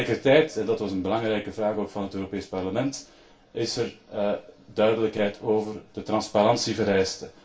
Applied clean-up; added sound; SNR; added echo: none; none; none; reverberation time 0.3 s.